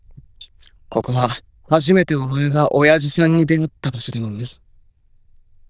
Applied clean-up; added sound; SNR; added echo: neural diffusion model UNIVERSE++.